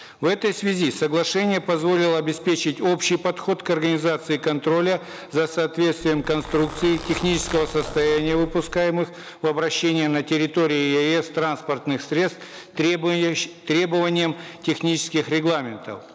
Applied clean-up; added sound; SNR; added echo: none; Zipper (clothing); 12 dB; none.